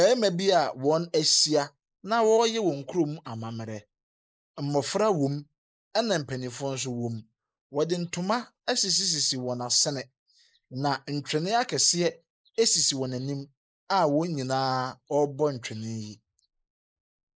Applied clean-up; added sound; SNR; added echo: neural mask model Resemble Enhance denoiser.